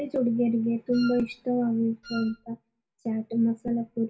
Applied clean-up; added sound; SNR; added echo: none; Wind instrument, woodwind instrument; 16 dB; reverberation time 0.2 s.